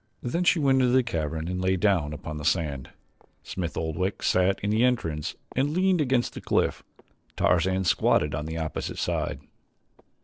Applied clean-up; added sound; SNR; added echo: neural separator model SepFormer DNS4.